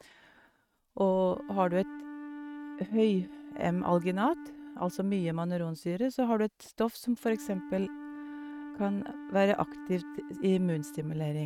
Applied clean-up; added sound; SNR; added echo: neural mask model RNNoise.